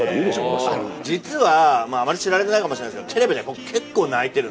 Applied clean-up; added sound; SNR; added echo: none; none; none; none.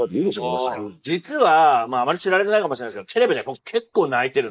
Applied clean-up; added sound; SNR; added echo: neural mask model Resemble Enhance denoiser.